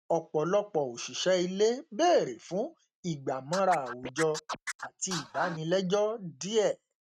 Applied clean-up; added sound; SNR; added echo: neural mask model RNNoise.